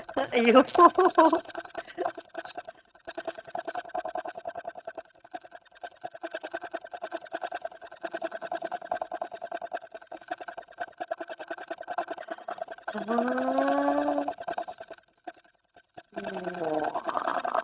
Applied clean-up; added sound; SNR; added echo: neural mask model RNNoise.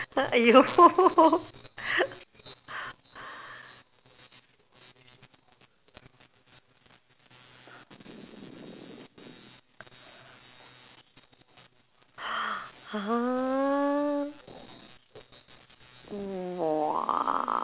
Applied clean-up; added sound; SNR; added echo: none; none; none; none.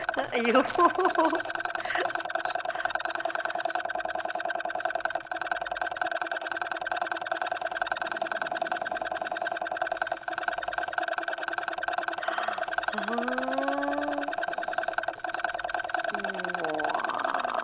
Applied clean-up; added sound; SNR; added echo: none; Rattle; -4 dB; none.